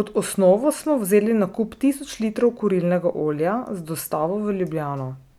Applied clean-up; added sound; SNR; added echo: none; none; none; none.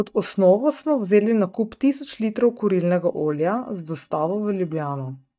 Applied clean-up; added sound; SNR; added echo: neural mask model DeepFilterNet 3.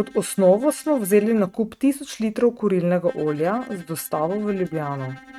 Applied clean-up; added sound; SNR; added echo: neural mask model RNNoise.